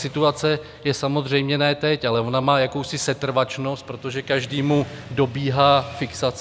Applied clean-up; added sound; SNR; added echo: none; Motorcycle / Traffic noise, roadway noise; 20 dB; none.